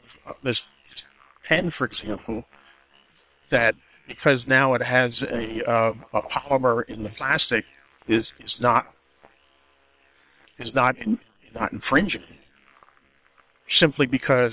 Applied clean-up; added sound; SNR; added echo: neural separator model SepFormer WHAM!.